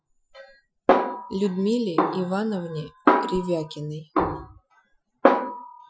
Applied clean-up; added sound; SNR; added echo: classical method Wiener filter.